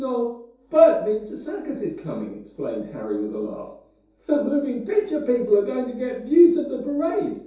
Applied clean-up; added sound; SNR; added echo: none; none; none; reverberation time 0.6 s.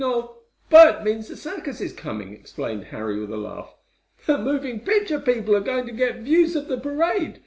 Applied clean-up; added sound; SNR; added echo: none; none; none; none.